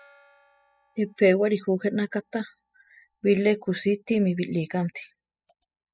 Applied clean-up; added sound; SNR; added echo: classical method spectral subtraction.